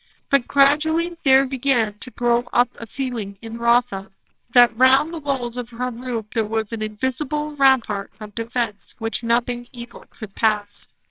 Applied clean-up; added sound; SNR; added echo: neural separator model SepFormer WHAMR!.